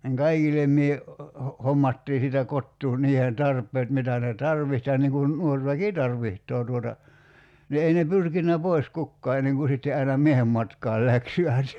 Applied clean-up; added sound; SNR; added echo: none; none; none; none.